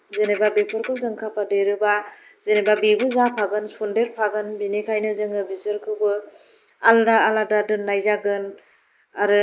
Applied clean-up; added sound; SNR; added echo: neural mask model Resemble Enhance denoiser.